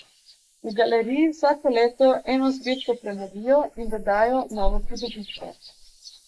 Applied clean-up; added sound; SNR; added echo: neural mask model Resemble Enhance denoiser.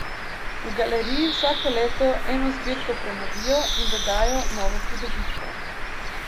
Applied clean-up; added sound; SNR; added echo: none; Bird; -2 dB; none.